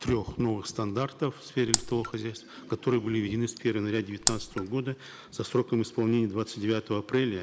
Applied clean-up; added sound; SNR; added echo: none; Raindrop; 1 dB; none.